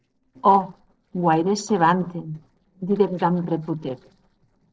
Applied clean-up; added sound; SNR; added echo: neural separator model SepFormer DNS4.